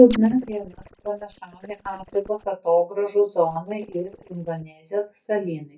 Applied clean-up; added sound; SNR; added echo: neural mask model DeepFilterNet 3.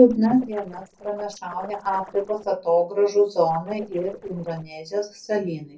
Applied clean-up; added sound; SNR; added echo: neural separator model SepFormer DNS4.